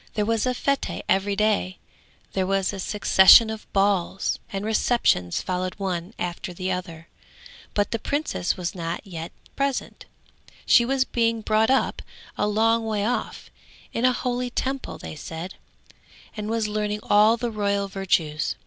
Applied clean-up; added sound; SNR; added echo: none; none; none; none.